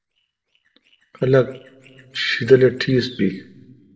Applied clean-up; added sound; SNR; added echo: neural separator model SepFormer DNS4.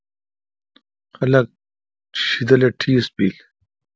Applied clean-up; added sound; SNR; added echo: none; none; none; none.